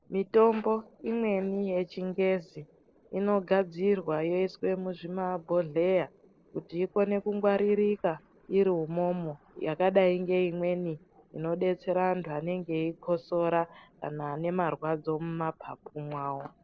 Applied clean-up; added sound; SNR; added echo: neural separator model SepFormer DNS4.